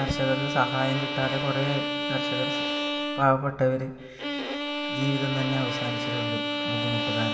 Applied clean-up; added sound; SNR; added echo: none; Bowed string instrument; 1 dB; reverberation time 1.5 s.